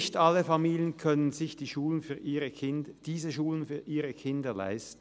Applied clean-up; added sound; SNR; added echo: none; none; none; none.